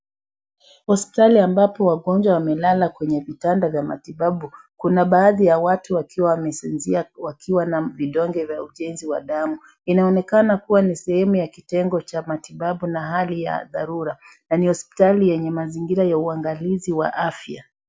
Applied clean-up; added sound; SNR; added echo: none; none; none; none.